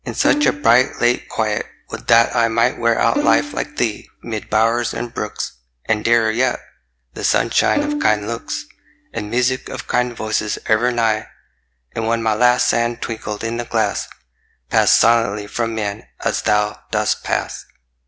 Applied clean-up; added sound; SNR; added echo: none; Bowed string instrument; 8 dB; none.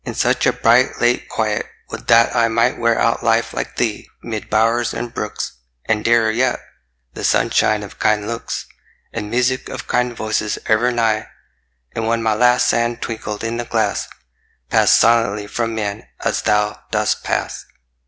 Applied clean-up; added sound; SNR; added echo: none; none; none; none.